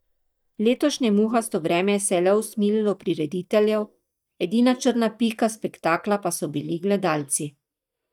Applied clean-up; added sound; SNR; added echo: neural mask model DeepFilterNet 3.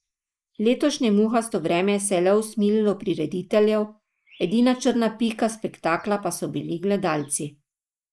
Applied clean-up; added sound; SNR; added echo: neural mask model Resemble Enhance denoiser.